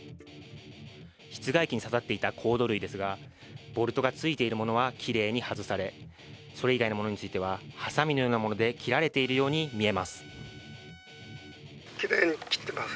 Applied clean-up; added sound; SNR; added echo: none; Trumpet + Guitar; 17 dB; none.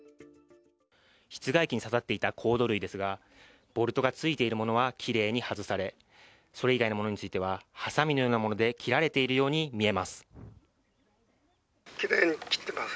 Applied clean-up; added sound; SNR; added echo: none; none; none; none.